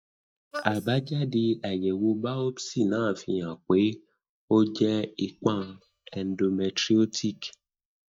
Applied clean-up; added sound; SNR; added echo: neural mask model DeepFilterNet 3.